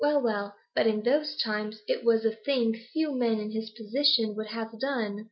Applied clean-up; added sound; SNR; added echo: none; none; none; none.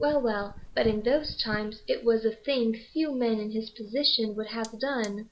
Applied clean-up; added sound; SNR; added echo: none; Fire; 17 dB; none.